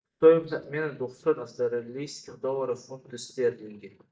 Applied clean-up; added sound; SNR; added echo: neural mask model DeepFilterNet 3.